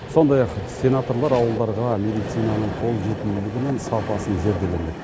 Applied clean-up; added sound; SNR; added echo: none; Vehicle; 8 dB; none.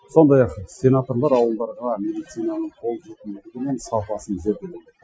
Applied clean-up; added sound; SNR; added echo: classical method Wiener filter.